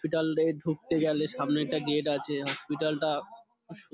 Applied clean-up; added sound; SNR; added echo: none; none; none; none.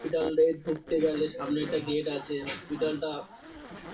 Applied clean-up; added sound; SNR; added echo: none; Zipper (clothing); 15 dB; reverberation time 0.2 s.